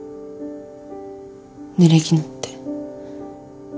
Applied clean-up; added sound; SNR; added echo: none; none; none; none.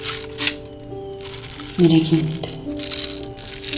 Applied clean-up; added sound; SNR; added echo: none; Rattle; 5 dB; reverberation time 1.0 s.